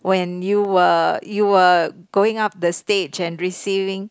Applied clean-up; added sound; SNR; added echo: none; none; none; none.